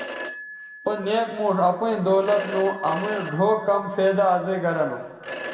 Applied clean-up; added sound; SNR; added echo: none; Telephone; 11 dB; reverberation time 1.8 s.